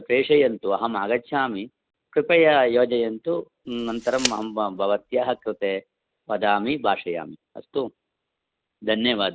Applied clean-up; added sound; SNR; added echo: none; Tick; 11 dB; none.